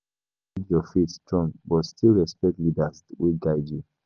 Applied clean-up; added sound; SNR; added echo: none; none; none; none.